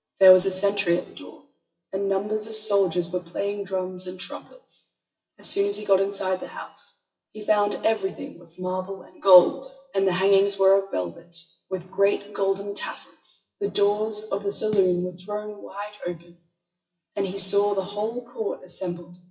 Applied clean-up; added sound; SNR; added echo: classical method WPE with log-MMSE.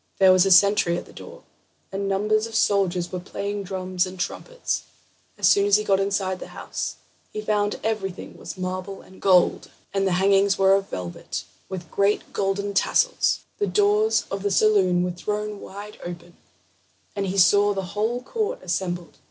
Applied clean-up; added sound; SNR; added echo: none; none; none; none.